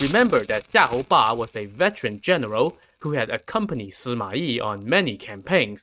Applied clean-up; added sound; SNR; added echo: neural mask model RNNoise.